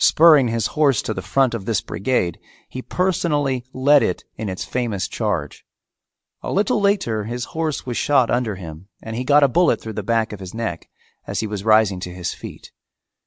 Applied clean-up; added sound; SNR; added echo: none; none; none; none.